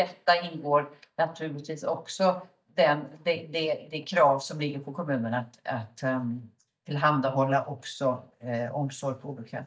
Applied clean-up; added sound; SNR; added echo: neural mask model DeepFilterNet 3.